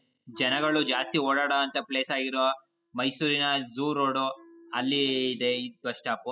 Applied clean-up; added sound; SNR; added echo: classical method spectral subtraction.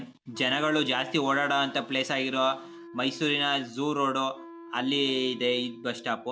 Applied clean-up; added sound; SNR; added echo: none; Wind instrument, woodwind instrument; 18 dB; none.